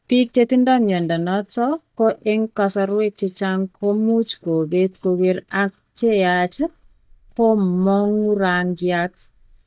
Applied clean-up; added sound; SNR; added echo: neural mask model DeepFilterNet 3.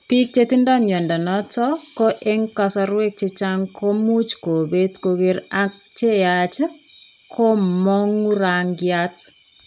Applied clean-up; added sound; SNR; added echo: none; none; none; none.